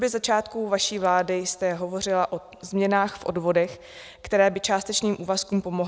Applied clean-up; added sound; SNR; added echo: none; none; none; none.